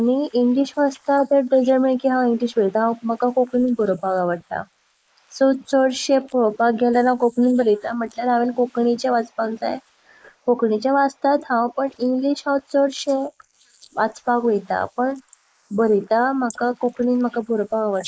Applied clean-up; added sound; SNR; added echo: neural mask model Resemble Enhance denoiser.